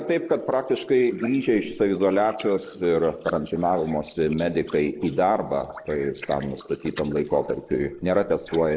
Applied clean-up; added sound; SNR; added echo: neural mask model Resemble Enhance denoiser.